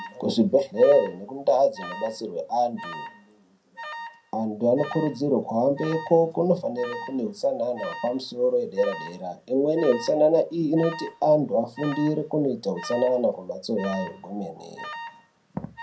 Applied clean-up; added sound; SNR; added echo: none; Alarm; 16 dB; reverberation time 0.2 s.